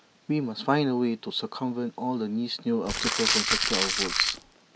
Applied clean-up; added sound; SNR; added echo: none; Crumpling, crinkling; -2 dB; none.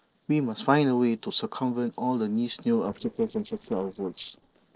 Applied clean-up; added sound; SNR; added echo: neural separator model SepFormer DNS4.